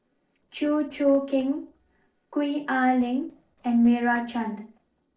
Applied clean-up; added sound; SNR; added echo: neural separator model SepFormer DNS4.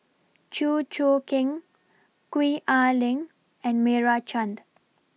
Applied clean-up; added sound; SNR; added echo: none; none; none; none.